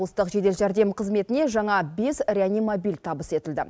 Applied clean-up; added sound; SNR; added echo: none; none; none; none.